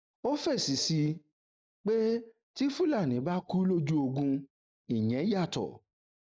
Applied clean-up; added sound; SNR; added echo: neural mask model Resemble Enhance denoiser.